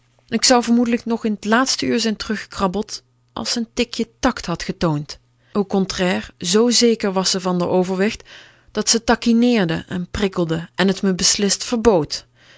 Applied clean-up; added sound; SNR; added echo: none; none; none; none.